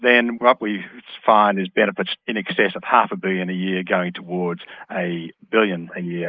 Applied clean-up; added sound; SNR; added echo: neural mask model Resemble Enhance denoiser.